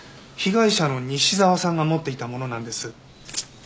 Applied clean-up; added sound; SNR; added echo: none; none; none; none.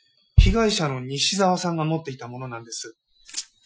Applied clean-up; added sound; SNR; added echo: classical method Wiener filter.